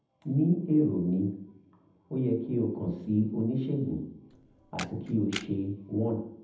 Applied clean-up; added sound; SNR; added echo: none; Camera; 14 dB; reverberation time 0.8 s.